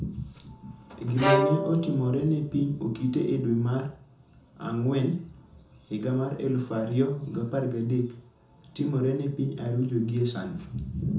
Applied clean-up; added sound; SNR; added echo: none; Bowed string instrument; 2 dB; reverberation time 0.6 s.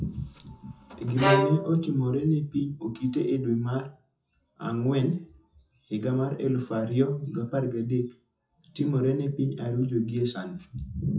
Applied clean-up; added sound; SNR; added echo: classical method WPE with log-MMSE.